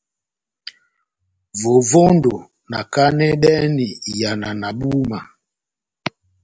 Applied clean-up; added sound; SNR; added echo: none; none; none; none.